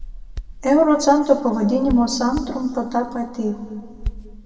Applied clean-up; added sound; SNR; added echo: none; Hands; 13 dB; reverberation time 1.8 s.